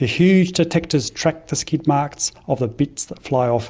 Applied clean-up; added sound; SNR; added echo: none; none; none; none.